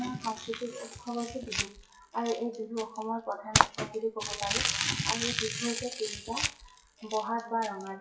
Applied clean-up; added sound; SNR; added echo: classical method WPE with log-MMSE.